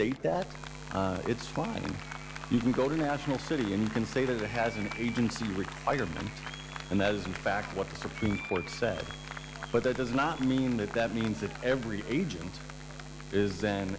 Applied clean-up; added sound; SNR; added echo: none; Buzz + Applause; 10 dB; none.